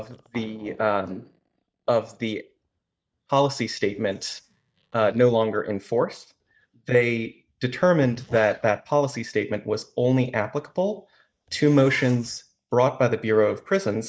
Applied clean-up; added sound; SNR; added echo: neural mask model DeepFilterNet 3.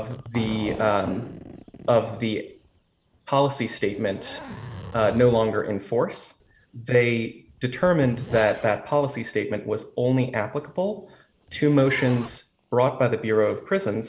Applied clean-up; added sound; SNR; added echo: none; Zipper (clothing); 17 dB; none.